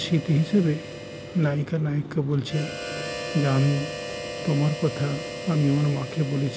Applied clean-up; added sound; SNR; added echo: none; Harmonica; 11 dB; none.